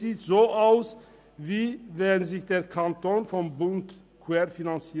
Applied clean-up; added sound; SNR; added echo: none; none; none; none.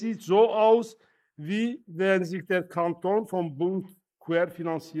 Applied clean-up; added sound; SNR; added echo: neural mask model Resemble Enhance denoiser.